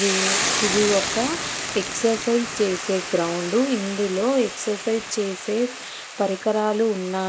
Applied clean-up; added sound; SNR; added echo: none; Boiling / Hiss; 5 dB; none.